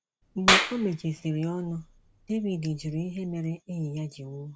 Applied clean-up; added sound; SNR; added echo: none; Clapping; -1 dB; none.